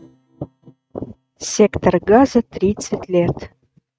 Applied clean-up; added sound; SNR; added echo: neural mask model RNNoise.